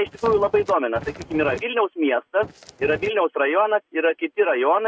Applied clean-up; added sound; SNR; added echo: neural mask model RNNoise.